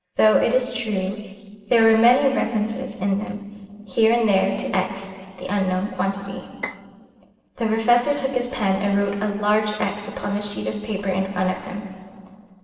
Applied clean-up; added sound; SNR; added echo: neural separator model SepFormer DNS4.